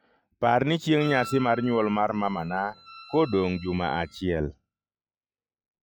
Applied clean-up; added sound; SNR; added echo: classical method log-MMSE.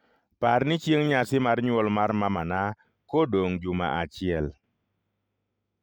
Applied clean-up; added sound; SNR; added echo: none; none; none; none.